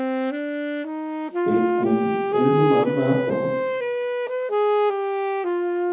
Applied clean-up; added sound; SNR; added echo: none; Wind instrument, woodwind instrument; -5 dB; reverberation time 0.9 s.